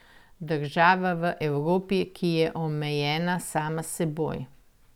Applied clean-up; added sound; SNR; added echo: none; none; none; none.